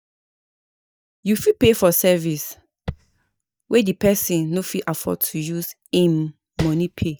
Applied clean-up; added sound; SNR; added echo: neural mask model DeepFilterNet 3.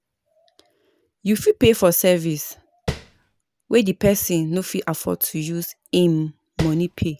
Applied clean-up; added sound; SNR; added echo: none; Tap; 9 dB; none.